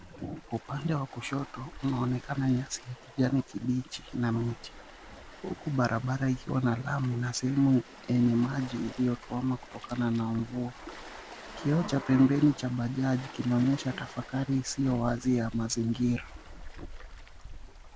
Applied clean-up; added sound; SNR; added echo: none; Waves, surf; 17 dB; none.